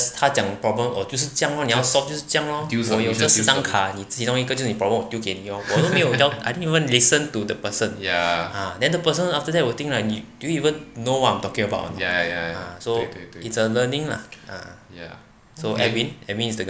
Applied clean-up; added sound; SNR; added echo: none; none; none; none.